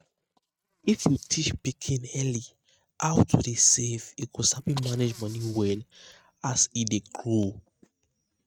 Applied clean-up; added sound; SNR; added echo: neural mask model RNNoise.